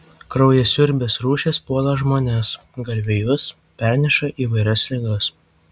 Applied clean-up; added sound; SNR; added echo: none; none; none; none.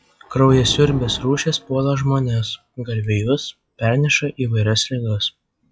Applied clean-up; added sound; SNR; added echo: classical method log-MMSE.